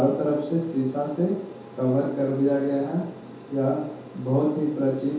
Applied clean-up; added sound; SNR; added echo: none; Aircraft; 17 dB; reverberation time 0.8 s.